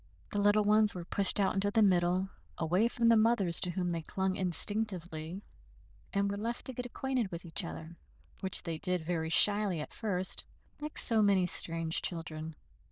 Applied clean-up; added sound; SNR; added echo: neural diffusion model UNIVERSE++.